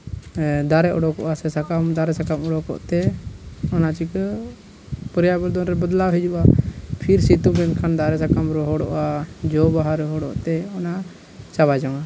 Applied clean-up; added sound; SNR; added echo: none; none; none; none.